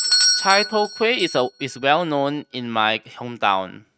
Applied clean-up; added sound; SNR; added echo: neural mask model RNNoise.